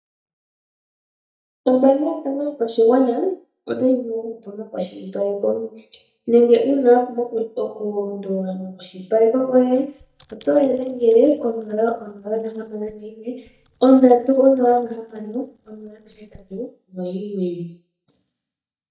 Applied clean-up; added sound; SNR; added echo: neural mask model DeepFilterNet 3.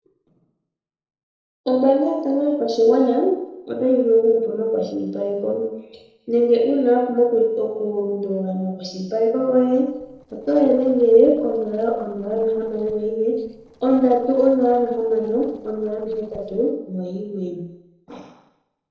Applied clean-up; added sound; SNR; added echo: neural separator model SepFormer DNS4.